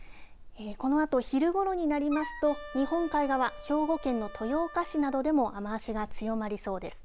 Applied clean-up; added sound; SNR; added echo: none; Wind instrument, woodwind instrument; 16 dB; none.